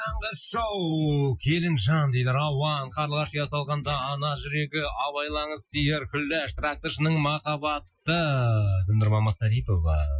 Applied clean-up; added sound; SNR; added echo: classical method Wiener filter.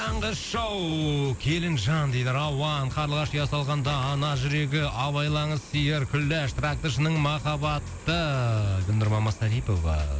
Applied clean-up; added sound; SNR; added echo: none; Cricket; 19 dB; none.